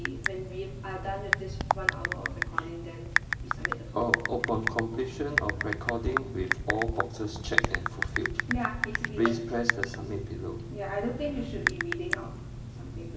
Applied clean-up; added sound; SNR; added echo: none; Typing; -2 dB; reverberation time 2.1 s.